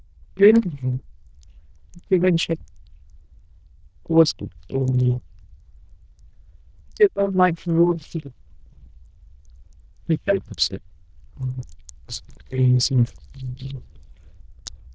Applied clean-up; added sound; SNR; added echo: neural diffusion model UNIVERSE++.